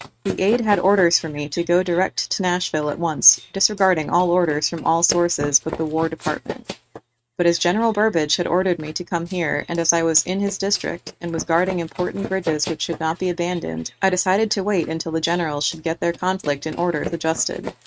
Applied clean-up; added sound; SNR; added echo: neural mask model RNNoise.